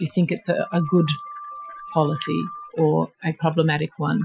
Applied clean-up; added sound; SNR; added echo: classical method Wiener filter.